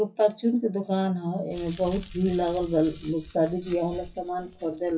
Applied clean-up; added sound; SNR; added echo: classical method WPE with log-MMSE.